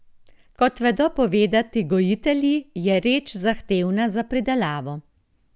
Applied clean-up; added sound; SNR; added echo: none; none; none; none.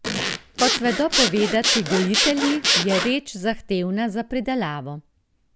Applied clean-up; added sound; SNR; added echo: none; Zipper (clothing) / Sawing; 0 dB; none.